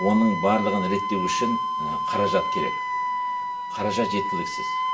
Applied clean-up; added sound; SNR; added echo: none; Wind instrument, woodwind instrument; 1 dB; reverberation time 0.5 s.